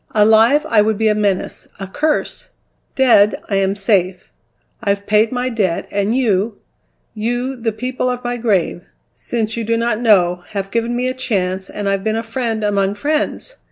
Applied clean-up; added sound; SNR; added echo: none; none; none; none.